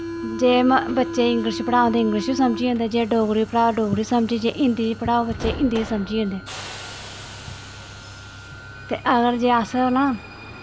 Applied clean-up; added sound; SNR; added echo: none; Subway, metro, underground; 12 dB; none.